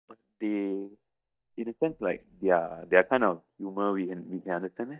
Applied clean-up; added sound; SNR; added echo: neural mask model DeepFilterNet 3.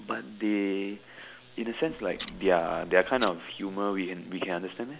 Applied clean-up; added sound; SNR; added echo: none; Clock; 16 dB; none.